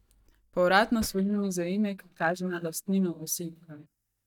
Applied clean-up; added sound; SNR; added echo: neural mask model DeepFilterNet 3.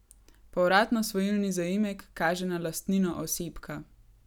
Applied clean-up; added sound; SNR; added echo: none; none; none; none.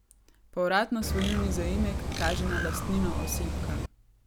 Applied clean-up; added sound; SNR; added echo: none; Bird; -2 dB; none.